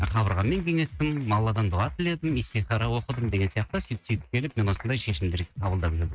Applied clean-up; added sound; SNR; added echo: neural mask model RNNoise.